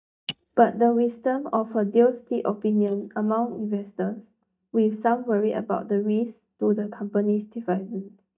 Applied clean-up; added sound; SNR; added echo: neural mask model DeepFilterNet 3.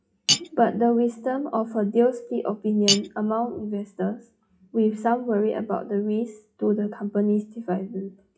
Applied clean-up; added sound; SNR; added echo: classical method WPE with log-MMSE.